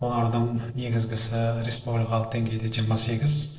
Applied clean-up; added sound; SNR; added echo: neural separator model SepFormer DNS4.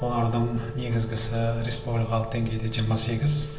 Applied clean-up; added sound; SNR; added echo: none; Wind instrument, woodwind instrument; 17 dB; reverberation time 0.8 s.